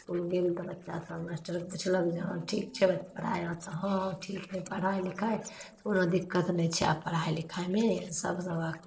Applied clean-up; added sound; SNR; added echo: neural separator model SepFormer DNS4.